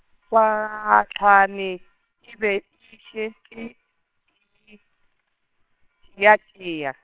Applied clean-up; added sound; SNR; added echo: neural separator model SepFormer WHAMR!.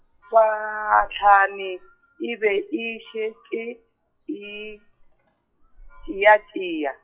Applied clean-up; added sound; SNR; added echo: classical method WPE with log-MMSE.